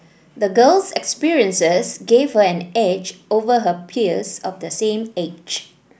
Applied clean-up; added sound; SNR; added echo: none; none; none; none.